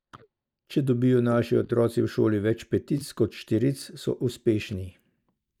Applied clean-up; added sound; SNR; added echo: neural mask model DeepFilterNet 3.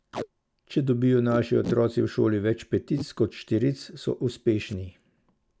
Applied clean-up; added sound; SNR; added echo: none; Packing tape, duct tape; 15 dB; none.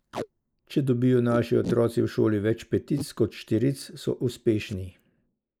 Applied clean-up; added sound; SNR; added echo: neural mask model Resemble Enhance denoiser.